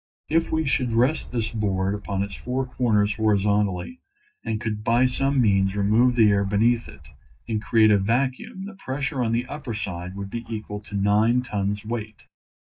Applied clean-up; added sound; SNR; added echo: neural mask model DeepFilterNet 3.